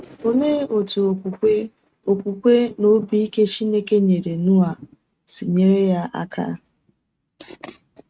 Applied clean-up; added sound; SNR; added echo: neural mask model RNNoise.